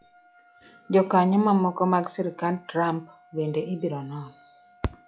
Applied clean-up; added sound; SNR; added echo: classical method log-MMSE.